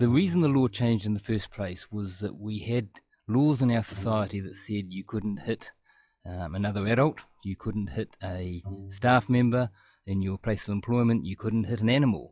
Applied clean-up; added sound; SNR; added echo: classical method log-MMSE.